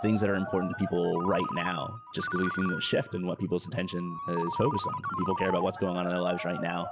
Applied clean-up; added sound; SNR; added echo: none; Ringtone; 6 dB; none.